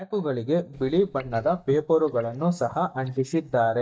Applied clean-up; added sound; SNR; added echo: neural mask model DeepFilterNet 3.